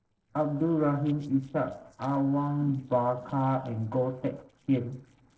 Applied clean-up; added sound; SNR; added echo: neural separator model SepFormer DNS4.